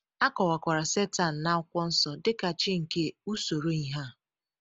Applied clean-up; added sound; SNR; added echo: none; none; none; none.